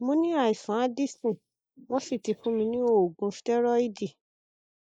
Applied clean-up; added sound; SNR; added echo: neural mask model Resemble Enhance denoiser.